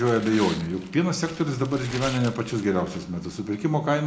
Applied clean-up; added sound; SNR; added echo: none; Tearing; 16 dB; reverberation time 0.3 s.